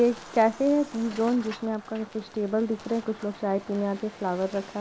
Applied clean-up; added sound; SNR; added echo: none; Truck + Wind; 18 dB; none.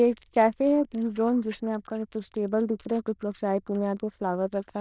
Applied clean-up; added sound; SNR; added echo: neural diffusion model UNIVERSE++.